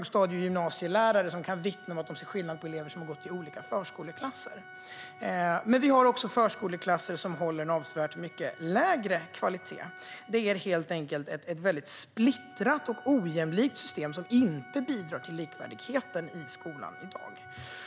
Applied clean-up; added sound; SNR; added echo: none; Organ; 19 dB; none.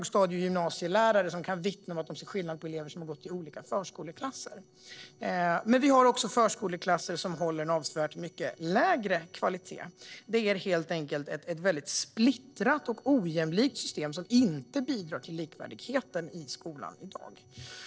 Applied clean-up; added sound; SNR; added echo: neural separator model SepFormer DNS4.